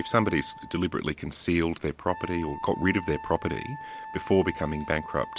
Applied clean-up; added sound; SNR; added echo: none; Wind instrument, woodwind instrument; 13 dB; none.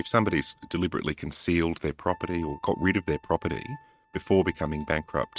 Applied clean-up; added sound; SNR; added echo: neural mask model RNNoise.